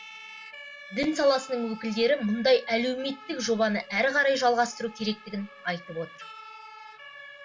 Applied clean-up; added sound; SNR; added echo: none; Siren; 18 dB; reverberation time 0.2 s.